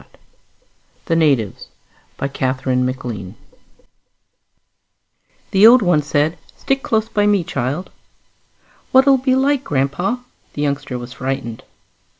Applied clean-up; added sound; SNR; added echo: none; none; none; none.